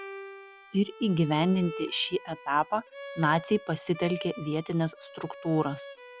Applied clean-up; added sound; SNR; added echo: none; Bowed string instrument; 14 dB; none.